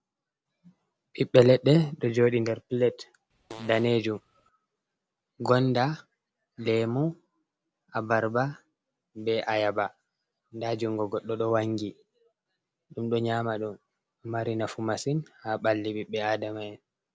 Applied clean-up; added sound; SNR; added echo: none; Fart; 20 dB; none.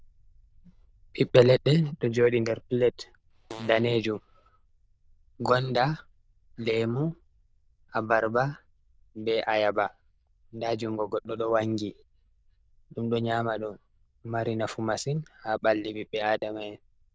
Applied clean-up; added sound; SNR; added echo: neural diffusion model UNIVERSE++.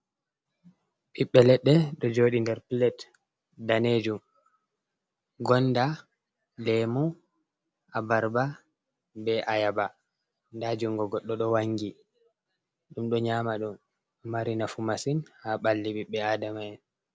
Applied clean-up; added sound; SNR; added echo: none; none; none; none.